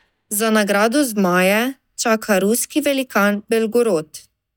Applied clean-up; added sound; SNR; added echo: neural mask model DeepFilterNet 3.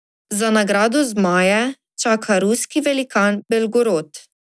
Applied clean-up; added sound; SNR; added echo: none; none; none; none.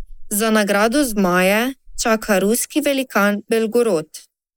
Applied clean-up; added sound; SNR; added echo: neural mask model Resemble Enhance denoiser.